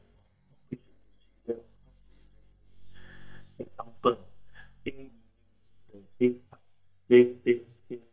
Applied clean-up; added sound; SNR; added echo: neural mask model DeepFilterNet 3.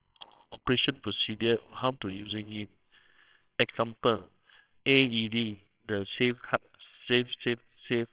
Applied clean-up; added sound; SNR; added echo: neural separator model SepFormer WHAMR!.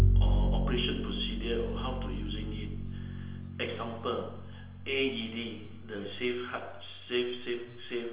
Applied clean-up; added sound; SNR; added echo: none; Bowed string instrument; -4 dB; reverberation time 0.9 s.